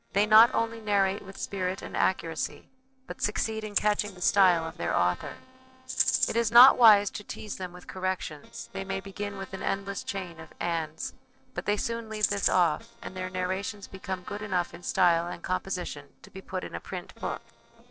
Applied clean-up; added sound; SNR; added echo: neural separator model SepFormer DNS4.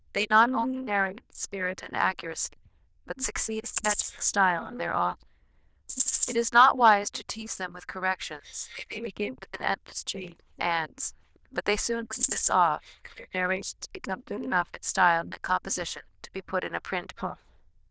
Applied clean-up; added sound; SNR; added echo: neural diffusion model UNIVERSE++.